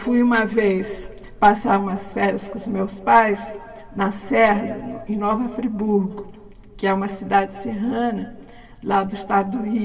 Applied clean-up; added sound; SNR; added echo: none; none; none; reverberation time 2.0 s.